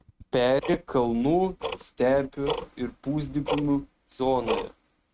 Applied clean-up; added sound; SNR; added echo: neural mask model RNNoise.